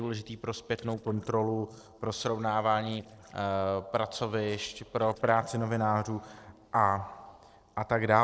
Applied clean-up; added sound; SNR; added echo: neural separator model SepFormer DNS4.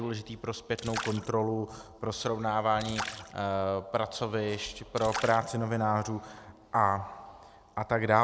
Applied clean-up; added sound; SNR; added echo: none; Splash, splatter; 13 dB; none.